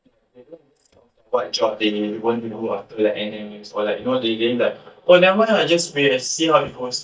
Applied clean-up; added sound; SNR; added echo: neural mask model DeepFilterNet 3.